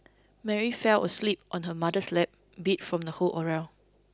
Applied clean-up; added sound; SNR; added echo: none; none; none; none.